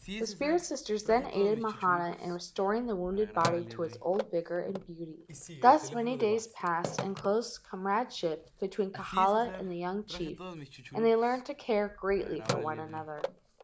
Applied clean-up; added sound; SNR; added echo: none; Telephone; 12 dB; none.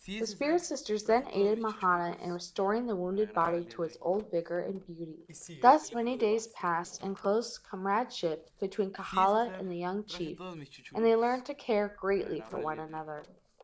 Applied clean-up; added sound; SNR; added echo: neural separator model SepFormer DNS4.